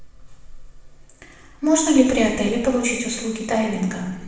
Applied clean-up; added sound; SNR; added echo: none; none; none; reverberation time 1.1 s.